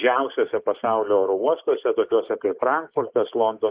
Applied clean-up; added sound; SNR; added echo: neural mask model Resemble Enhance denoiser.